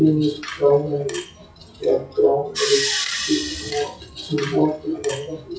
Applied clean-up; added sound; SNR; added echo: classical method WPE with log-MMSE.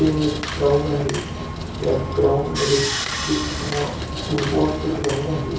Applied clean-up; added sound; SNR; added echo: none; Sawing; 5 dB; reverberation time 0.6 s.